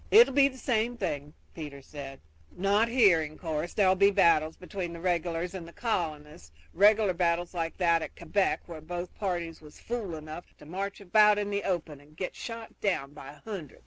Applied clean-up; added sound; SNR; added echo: none; none; none; none.